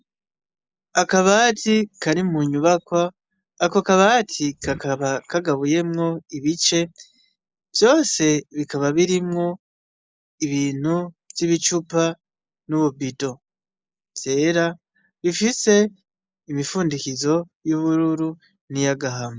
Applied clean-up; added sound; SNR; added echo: neural mask model Resemble Enhance denoiser.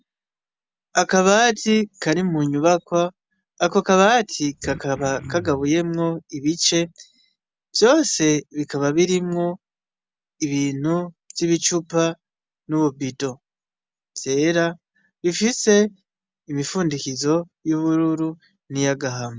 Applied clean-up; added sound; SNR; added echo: none; Cough; 16 dB; none.